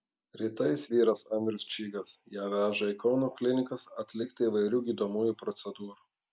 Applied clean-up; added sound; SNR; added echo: none; none; none; none.